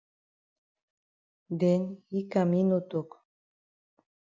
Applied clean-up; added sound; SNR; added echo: none; none; none; none.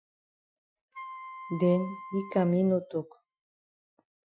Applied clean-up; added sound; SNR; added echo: classical method Wiener filter.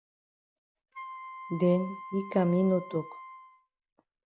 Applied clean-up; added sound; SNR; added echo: none; Wind instrument, woodwind instrument; 14 dB; none.